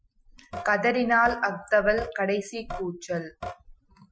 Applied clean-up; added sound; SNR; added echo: classical method Wiener filter.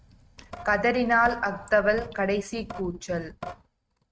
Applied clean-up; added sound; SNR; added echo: neural mask model RNNoise.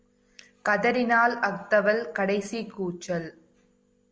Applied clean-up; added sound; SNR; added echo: none; none; none; none.